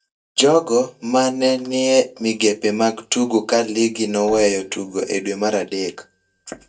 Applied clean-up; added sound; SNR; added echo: neural mask model DeepFilterNet 3.